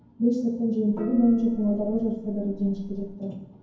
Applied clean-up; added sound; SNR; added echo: none; Gong; 15 dB; reverberation time 0.9 s.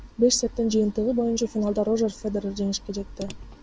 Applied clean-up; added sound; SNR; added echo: none; none; none; none.